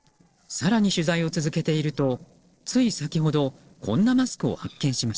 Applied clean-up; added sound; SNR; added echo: neural separator model SepFormer DNS4.